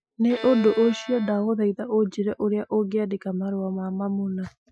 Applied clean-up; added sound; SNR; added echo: classical method Wiener filter.